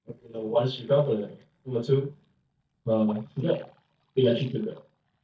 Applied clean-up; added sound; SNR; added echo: neural mask model DeepFilterNet 3.